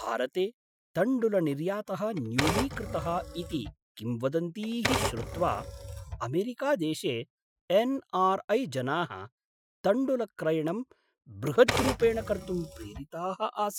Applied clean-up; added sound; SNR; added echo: classical method Wiener filter.